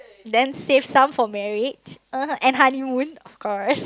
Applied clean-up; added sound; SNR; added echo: none; none; none; none.